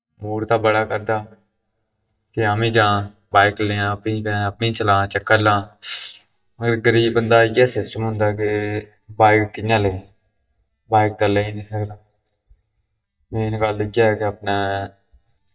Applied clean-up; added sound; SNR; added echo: neural mask model DeepFilterNet 3.